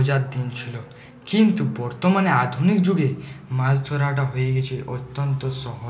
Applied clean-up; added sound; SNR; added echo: none; none; none; none.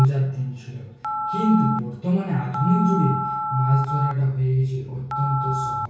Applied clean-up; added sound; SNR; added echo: none; Telephone; 6 dB; reverberation time 0.6 s.